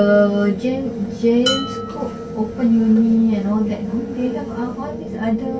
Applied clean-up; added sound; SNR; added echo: none; Dishes, pots, and pans; 13 dB; reverberation time 0.2 s.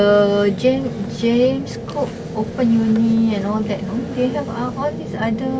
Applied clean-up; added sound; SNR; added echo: none; none; none; none.